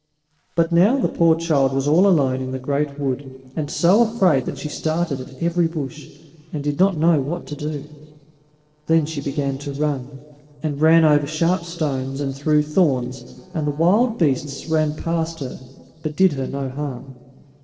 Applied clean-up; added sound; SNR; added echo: neural separator model SepFormer DNS4.